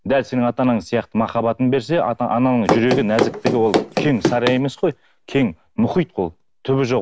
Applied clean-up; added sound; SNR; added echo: none; Run; 2 dB; none.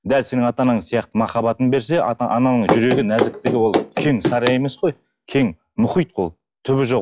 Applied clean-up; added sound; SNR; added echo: classical method log-MMSE.